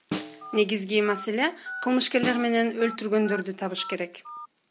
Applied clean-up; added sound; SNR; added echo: none; Telephone + Snare drum; 12 dB; none.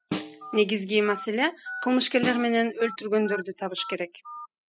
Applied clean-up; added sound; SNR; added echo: classical method spectral subtraction.